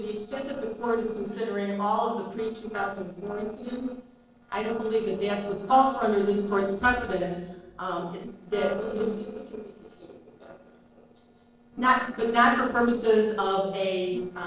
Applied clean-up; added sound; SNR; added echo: neural separator model SepFormer DNS4.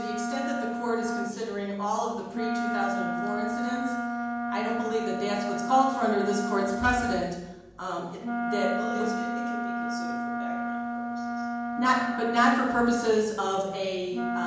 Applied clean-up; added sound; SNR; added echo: none; Wind instrument, woodwind instrument; 2 dB; reverberation time 1.0 s.